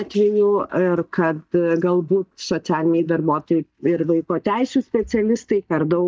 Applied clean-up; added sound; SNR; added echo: neural mask model DeepFilterNet 3.